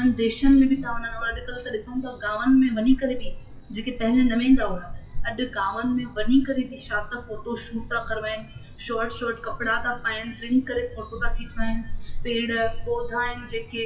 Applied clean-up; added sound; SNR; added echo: classical method WPE with log-MMSE.